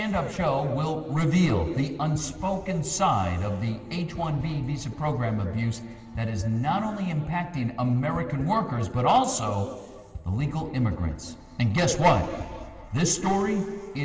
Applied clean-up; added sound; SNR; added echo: none; none; none; reverberation time 2.0 s.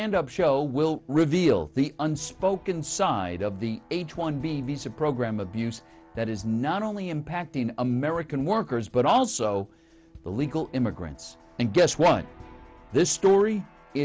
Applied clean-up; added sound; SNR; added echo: none; none; none; none.